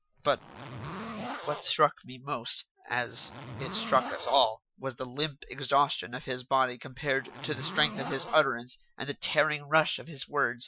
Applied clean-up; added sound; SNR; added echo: classical method Wiener filter.